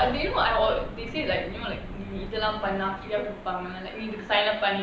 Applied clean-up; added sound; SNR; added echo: none; Explosion; 12 dB; none.